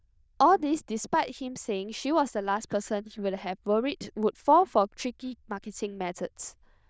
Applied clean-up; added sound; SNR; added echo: neural diffusion model UNIVERSE++.